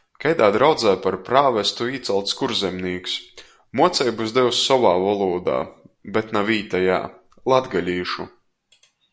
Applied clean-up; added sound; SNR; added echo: none; none; none; none.